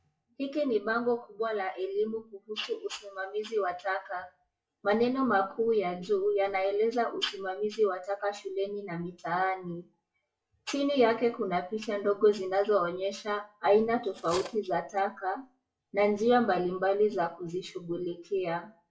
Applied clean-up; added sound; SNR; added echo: classical method WPE with log-MMSE.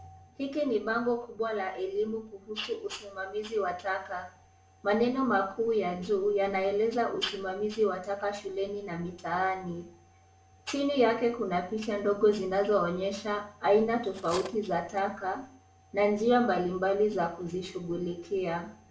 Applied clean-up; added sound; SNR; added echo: none; Cutlery, silverware; 16 dB; reverberation time 0.4 s.